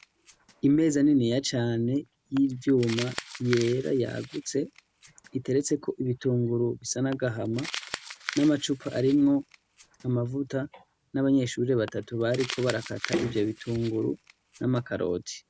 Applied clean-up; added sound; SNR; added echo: none; Crumpling, crinkling; 16 dB; none.